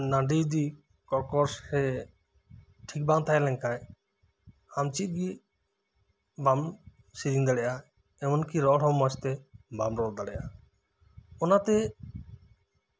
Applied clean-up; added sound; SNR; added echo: none; none; none; none.